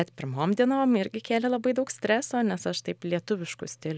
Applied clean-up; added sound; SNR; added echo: none; none; none; none.